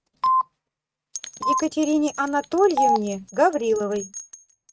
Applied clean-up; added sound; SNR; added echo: neural mask model RNNoise.